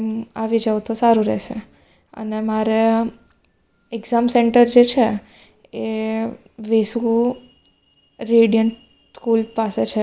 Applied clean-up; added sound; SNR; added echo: none; none; none; none.